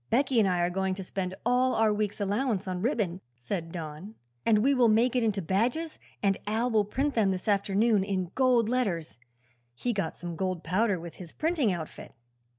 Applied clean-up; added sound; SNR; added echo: none; none; none; none.